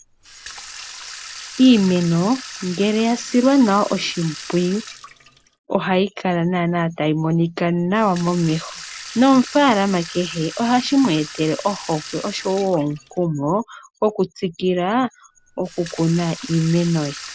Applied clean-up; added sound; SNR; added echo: none; Sink (filling or washing) / Water tap, faucet; 17 dB; none.